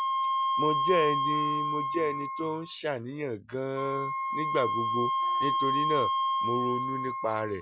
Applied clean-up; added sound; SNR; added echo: none; Wind instrument, woodwind instrument; -3 dB; none.